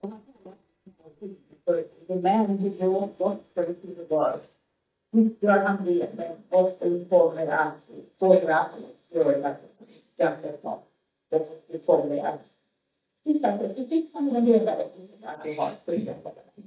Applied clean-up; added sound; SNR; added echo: neural mask model DeepFilterNet 3.